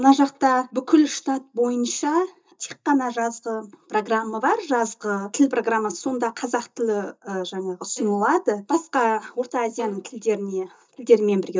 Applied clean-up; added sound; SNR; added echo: neural mask model DeepFilterNet 3.